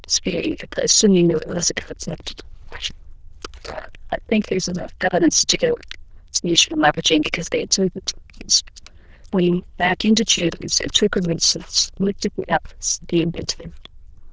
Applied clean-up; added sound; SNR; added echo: neural diffusion model UNIVERSE++.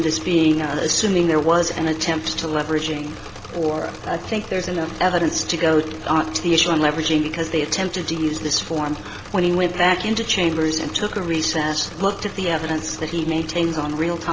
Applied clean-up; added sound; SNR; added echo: none; Engine / Mechanisms; 15 dB; none.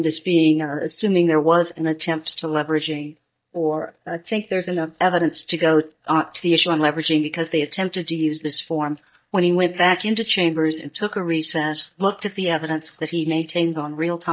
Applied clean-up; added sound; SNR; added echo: neural mask model DeepFilterNet 3.